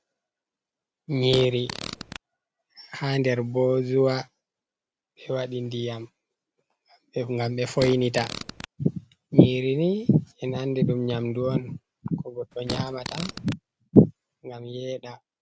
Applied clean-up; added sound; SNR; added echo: none; Fart; 10 dB; none.